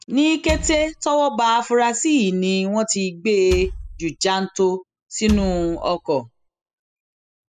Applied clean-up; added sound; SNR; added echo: classical method spectral subtraction.